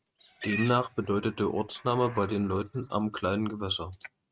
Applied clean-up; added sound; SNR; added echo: neural mask model RNNoise.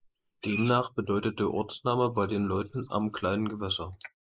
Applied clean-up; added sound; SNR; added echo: neural mask model Resemble Enhance denoiser.